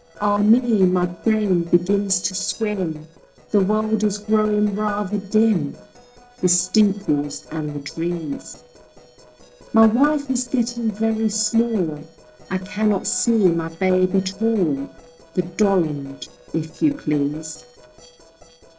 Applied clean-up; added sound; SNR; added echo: neural separator model SepFormer DNS4.